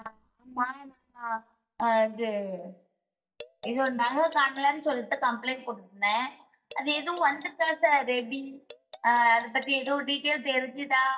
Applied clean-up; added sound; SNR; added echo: neural mask model DeepFilterNet 3.